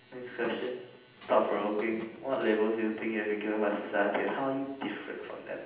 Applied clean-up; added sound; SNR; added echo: none; Squeak; 14 dB; reverberation time 0.8 s.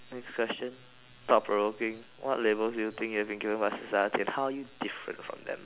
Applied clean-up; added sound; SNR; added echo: none; none; none; none.